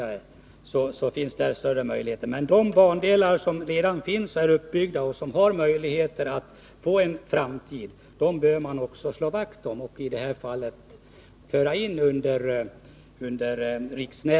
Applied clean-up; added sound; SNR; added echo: none; none; none; none.